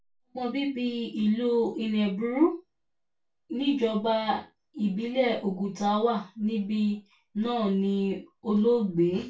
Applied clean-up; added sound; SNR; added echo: none; none; none; reverberation time 0.2 s.